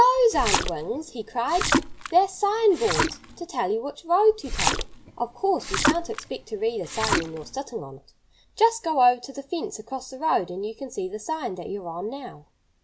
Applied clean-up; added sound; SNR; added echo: none; Splash, splatter; 3 dB; none.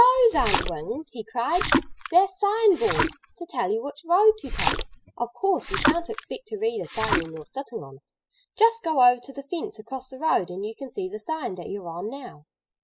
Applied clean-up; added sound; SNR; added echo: classical method spectral subtraction.